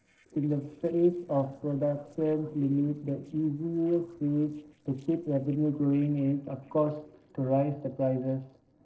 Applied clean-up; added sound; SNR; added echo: neural separator model SepFormer DNS4.